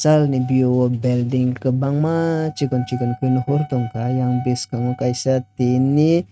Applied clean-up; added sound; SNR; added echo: neural mask model RNNoise.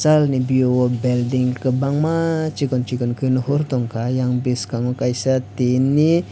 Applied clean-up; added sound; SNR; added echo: none; none; none; none.